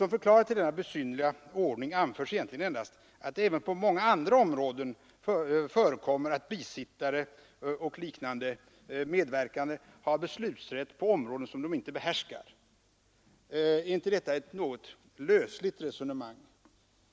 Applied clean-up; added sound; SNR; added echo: none; none; none; none.